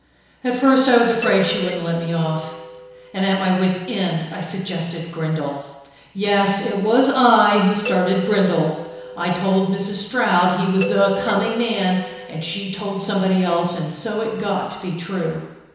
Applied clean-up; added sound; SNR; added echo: none; Doorbell; 11 dB; reverberation time 1.0 s.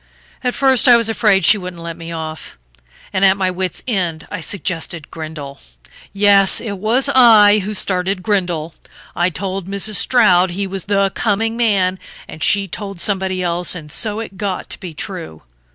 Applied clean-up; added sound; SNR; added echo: none; none; none; none.